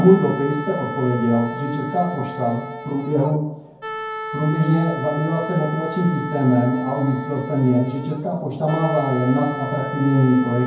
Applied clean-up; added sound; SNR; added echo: none; Wind instrument, woodwind instrument; 10 dB; reverberation time 0.9 s.